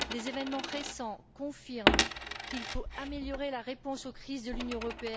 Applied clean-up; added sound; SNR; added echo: none; Coin (dropping); -3 dB; none.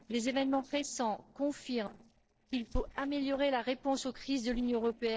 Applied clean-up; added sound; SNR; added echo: neural separator model SepFormer DNS4.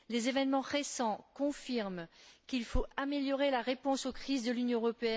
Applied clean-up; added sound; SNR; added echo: none; none; none; none.